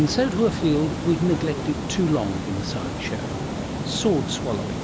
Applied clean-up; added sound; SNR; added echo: none; Water; 4 dB; none.